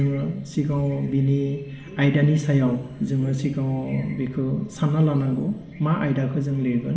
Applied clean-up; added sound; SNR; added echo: none; none; none; reverberation time 1.7 s.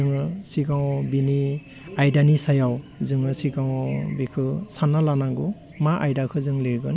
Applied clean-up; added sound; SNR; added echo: none; none; none; none.